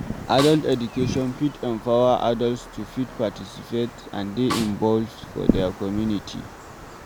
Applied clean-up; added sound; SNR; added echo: none; Wind + Snare drum; 8 dB; none.